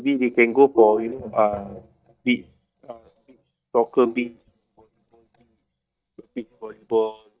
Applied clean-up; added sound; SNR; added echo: neural mask model DeepFilterNet 3.